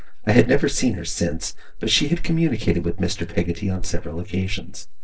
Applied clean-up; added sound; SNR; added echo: neural separator model SepFormer DNS4.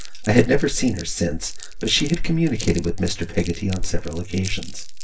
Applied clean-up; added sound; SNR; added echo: none; Crumpling, crinkling; 20 dB; reverberation time 0.2 s.